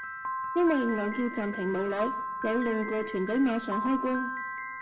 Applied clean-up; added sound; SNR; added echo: none; Piano; 6 dB; reverberation time 0.8 s.